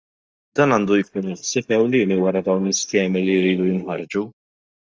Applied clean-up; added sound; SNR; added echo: neural mask model DeepFilterNet 3.